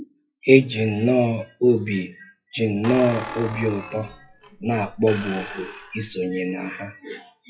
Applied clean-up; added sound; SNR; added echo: classical method WPE with log-MMSE.